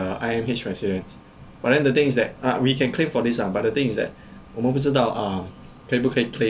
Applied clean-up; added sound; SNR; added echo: none; none; none; none.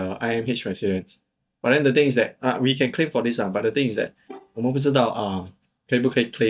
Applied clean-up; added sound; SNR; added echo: neural mask model DeepFilterNet 3.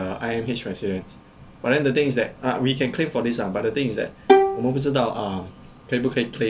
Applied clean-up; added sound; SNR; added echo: none; Bowed string instrument; -3 dB; none.